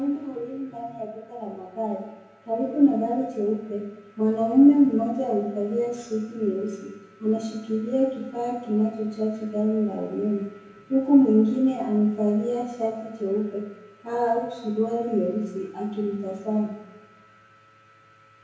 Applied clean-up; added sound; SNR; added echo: none; none; none; reverberation time 0.9 s.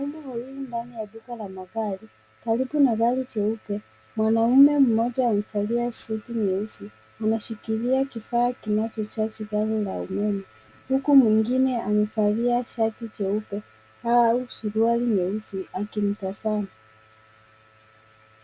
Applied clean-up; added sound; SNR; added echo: none; none; none; none.